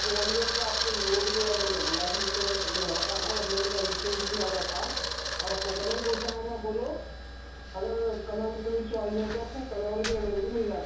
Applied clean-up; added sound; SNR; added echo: none; Camera; 0 dB; reverberation time 0.6 s.